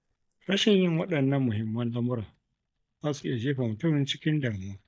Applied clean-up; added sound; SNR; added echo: neural mask model DeepFilterNet 3.